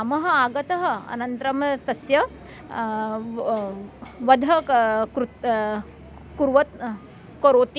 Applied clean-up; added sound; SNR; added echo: none; none; none; none.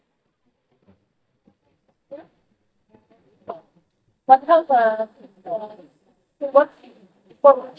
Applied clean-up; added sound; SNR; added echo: neural mask model DeepFilterNet 3.